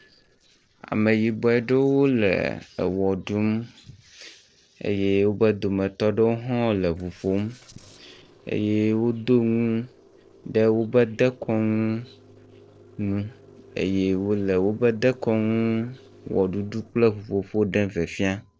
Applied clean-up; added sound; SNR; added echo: neural separator model SepFormer DNS4.